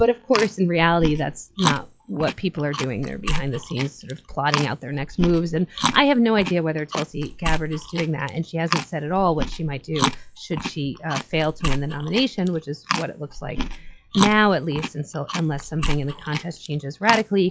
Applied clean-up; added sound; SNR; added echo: classical method log-MMSE.